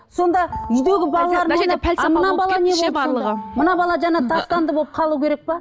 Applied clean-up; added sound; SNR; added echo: none; Telephone; 16 dB; none.